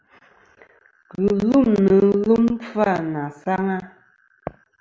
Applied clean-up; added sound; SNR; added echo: none; none; none; none.